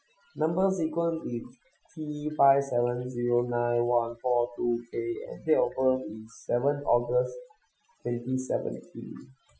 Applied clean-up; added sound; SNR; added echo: classical method Wiener filter.